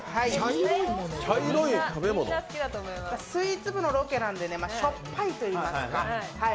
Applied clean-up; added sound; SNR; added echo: none; none; none; none.